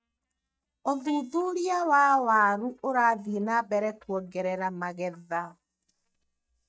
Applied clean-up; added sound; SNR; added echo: neural mask model DeepFilterNet 3.